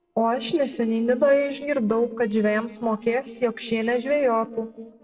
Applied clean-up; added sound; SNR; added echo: neural separator model SepFormer DNS4.